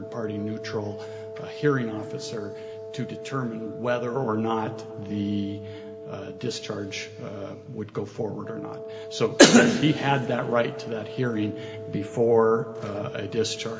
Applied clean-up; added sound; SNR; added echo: none; Wind instrument, woodwind instrument; 13 dB; reverberation time 2.0 s.